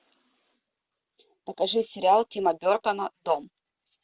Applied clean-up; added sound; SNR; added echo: none; none; none; none.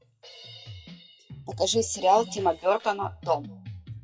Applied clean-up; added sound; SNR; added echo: classical method WPE with log-MMSE.